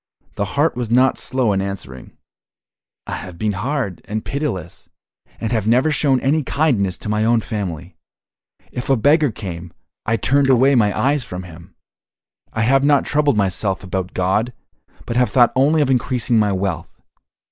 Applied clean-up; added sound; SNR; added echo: neural mask model Resemble Enhance denoiser.